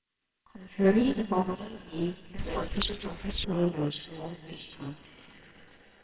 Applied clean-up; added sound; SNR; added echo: neural separator model SepFormer WHAMR!.